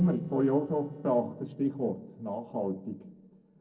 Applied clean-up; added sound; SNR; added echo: neural separator model SepFormer DNS4.